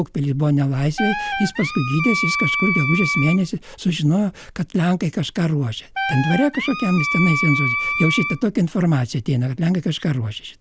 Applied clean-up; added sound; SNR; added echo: none; Wind instrument, woodwind instrument; 3 dB; none.